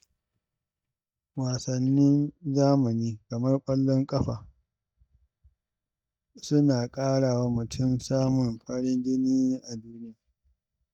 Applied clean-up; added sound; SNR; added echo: neural mask model DeepFilterNet 3.